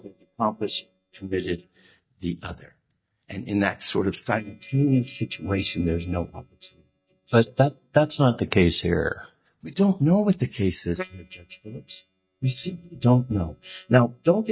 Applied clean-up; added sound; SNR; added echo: neural mask model DeepFilterNet 3.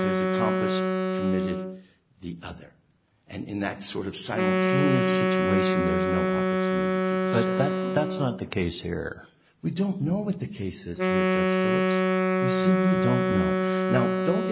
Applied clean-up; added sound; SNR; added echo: none; Wind instrument, woodwind instrument; -4 dB; none.